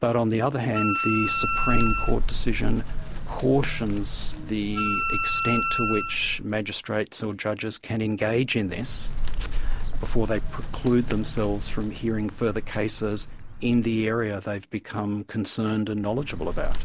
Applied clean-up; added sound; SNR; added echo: none; Wind instrument, woodwind instrument + Bird; 0 dB; none.